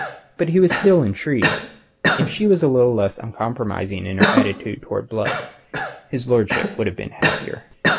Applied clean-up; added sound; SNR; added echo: none; Cough; 3 dB; none.